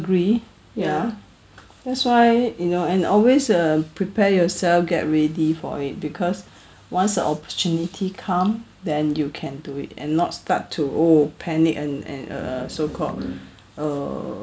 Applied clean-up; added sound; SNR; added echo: none; none; none; none.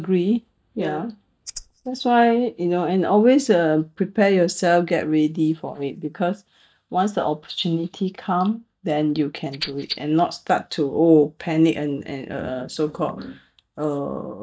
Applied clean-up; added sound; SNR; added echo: neural mask model DeepFilterNet 3.